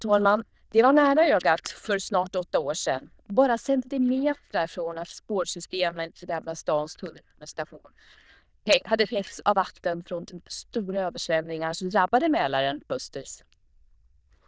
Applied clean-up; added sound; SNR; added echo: neural diffusion model UNIVERSE++.